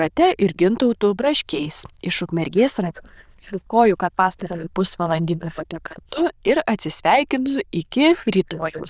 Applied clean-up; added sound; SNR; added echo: neural diffusion model UNIVERSE++.